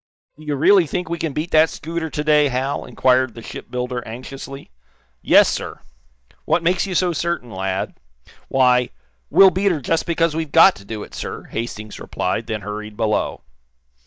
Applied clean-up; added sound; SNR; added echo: neural mask model DeepFilterNet 3.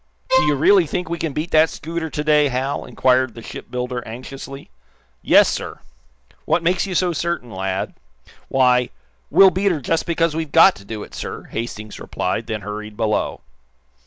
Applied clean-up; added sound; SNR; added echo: none; Bowed string instrument; 2 dB; none.